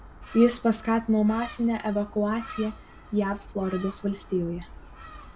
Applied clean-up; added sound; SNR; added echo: none; Gull, seagull; 17 dB; none.